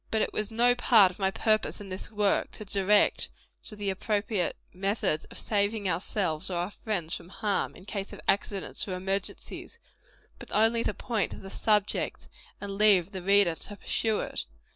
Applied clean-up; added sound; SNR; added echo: none; none; none; none.